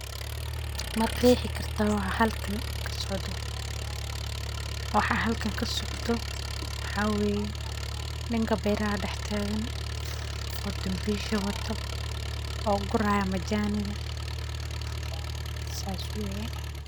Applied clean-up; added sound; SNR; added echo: none; Engine; 1 dB; none.